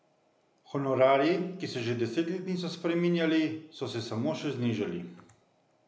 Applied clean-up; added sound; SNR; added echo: none; none; none; none.